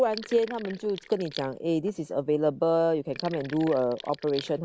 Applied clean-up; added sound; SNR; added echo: none; Sink (filling or washing); 17 dB; none.